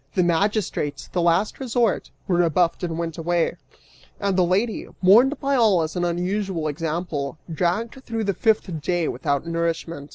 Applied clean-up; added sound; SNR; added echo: none; none; none; none.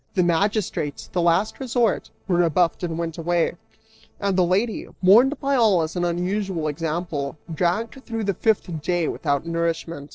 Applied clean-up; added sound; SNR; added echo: neural separator model SepFormer DNS4.